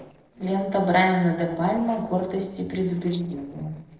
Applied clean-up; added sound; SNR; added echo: neural separator model SepFormer DNS4.